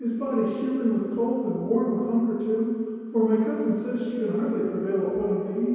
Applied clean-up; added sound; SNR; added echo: none; none; none; reverberation time 2.2 s.